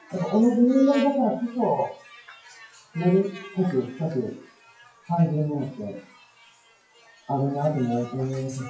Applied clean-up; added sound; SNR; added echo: classical method WPE with log-MMSE.